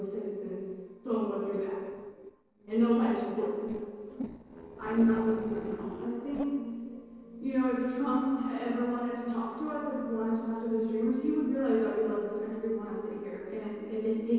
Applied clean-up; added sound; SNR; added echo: neural separator model SepFormer DNS4.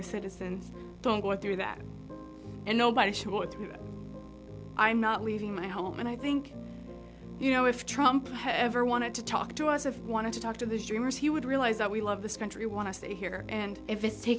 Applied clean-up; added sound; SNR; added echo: none; none; none; none.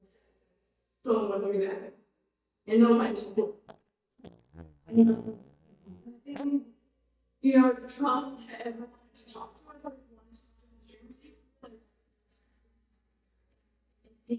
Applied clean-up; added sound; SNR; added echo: neural mask model DeepFilterNet 3.